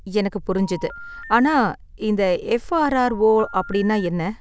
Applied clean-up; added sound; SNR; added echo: none; Telephone; 18 dB; none.